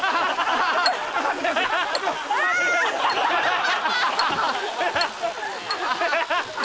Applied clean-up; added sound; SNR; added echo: none; Domestic sounds, home sounds + Chink, clink; 14 dB; none.